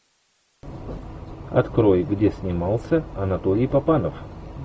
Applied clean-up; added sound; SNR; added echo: none; none; none; none.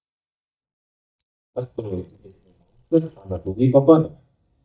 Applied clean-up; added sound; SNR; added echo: neural mask model DeepFilterNet 3.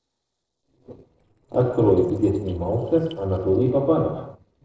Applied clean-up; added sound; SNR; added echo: neural separator model SepFormer DNS4.